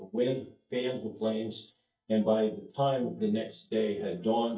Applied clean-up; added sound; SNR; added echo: neural mask model DeepFilterNet 3.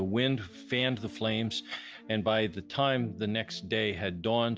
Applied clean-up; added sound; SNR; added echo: none; none; none; none.